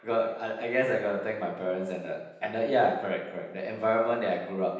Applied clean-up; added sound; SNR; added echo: none; none; none; reverberation time 0.9 s.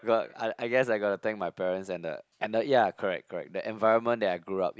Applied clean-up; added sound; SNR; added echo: none; none; none; none.